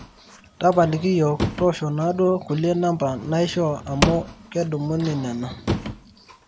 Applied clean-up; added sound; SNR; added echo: none; Drawer open or close / Wood; 8 dB; none.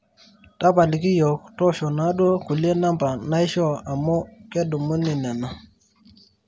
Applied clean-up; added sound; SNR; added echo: none; none; none; none.